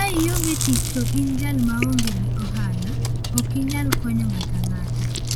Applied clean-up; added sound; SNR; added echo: none; Chewing, mastication; -3 dB; none.